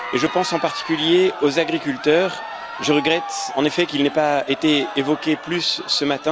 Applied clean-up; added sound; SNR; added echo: none; Crowd; 11 dB; none.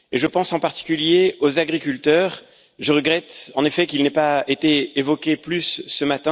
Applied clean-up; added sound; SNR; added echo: none; none; none; none.